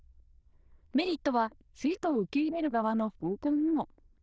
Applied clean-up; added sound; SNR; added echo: neural diffusion model UNIVERSE++.